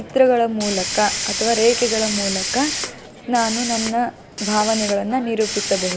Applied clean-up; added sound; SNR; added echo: none; Hiss; 5 dB; none.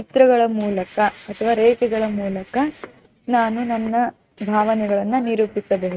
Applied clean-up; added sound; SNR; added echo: neural mask model RNNoise.